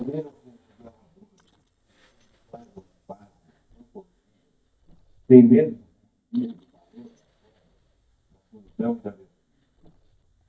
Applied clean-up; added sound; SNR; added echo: neural mask model DeepFilterNet 3.